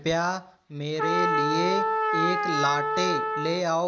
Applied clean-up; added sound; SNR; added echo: none; Trumpet; -1 dB; none.